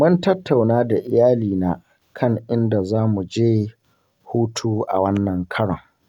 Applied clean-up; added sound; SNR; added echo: none; none; none; none.